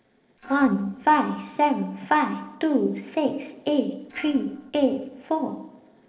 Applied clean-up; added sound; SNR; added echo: neural separator model SepFormer DNS4.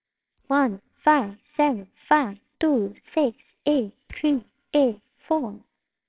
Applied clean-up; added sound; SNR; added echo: neural separator model SepFormer WHAMR!.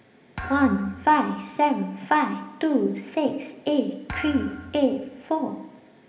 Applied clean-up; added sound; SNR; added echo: none; Thump, thud; 15 dB; reverberation time 1.1 s.